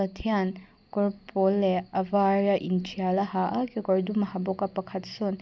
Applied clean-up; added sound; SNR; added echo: none; none; none; none.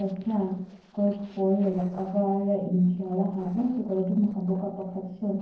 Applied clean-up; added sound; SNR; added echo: neural separator model SepFormer DNS4.